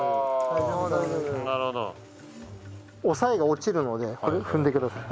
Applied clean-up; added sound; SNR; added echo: none; none; none; none.